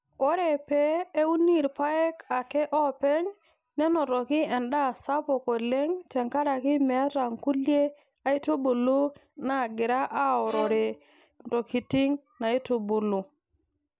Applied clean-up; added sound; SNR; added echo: none; Bowed string instrument; 14 dB; none.